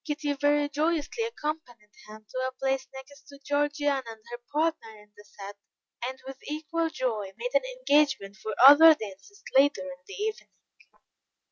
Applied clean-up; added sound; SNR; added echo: none; none; none; none.